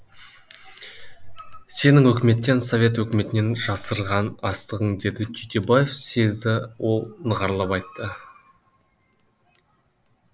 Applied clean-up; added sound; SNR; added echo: none; none; none; none.